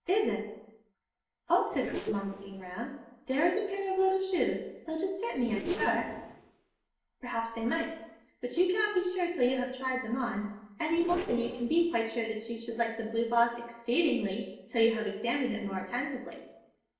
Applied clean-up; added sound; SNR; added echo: neural separator model SepFormer DNS4.